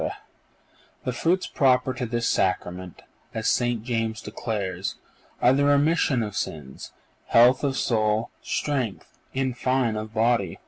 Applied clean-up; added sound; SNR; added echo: none; none; none; none.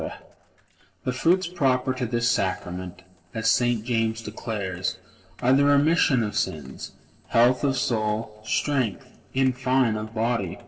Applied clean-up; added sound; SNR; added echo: neural separator model SepFormer DNS4.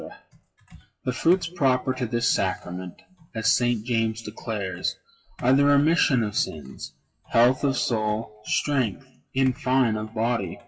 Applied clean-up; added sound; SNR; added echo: classical method WPE with log-MMSE.